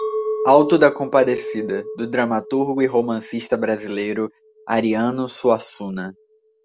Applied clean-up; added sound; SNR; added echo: none; Chink, clink; 10 dB; none.